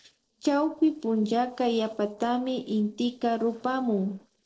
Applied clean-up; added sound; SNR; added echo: neural separator model SepFormer DNS4.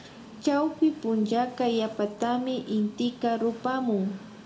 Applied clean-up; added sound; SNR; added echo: none; Train; 19 dB; reverberation time 0.3 s.